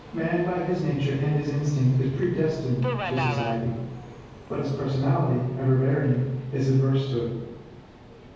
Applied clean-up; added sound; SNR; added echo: none; Subway, metro, underground; 14 dB; reverberation time 1.3 s.